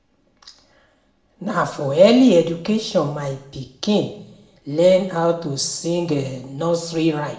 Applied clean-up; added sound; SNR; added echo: none; none; none; reverberation time 0.6 s.